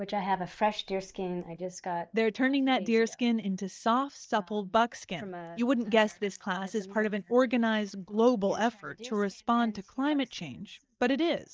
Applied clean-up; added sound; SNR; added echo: neural mask model DeepFilterNet 3.